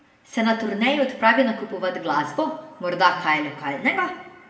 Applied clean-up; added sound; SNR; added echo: none; none; none; reverberation time 1.6 s.